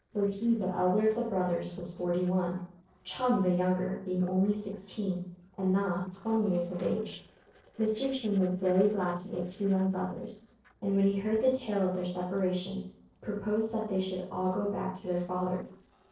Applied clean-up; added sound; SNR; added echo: neural separator model SepFormer DNS4.